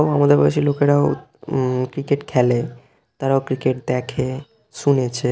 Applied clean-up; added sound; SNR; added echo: none; none; none; none.